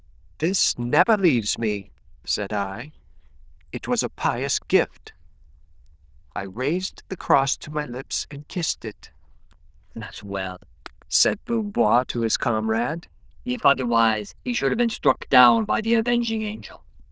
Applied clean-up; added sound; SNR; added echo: neural diffusion model UNIVERSE++.